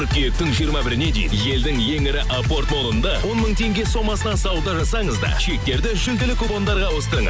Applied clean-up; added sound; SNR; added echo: none; none; none; none.